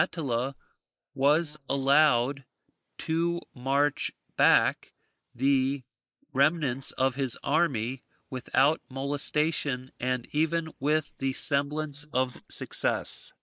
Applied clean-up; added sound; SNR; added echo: neural mask model Resemble Enhance denoiser.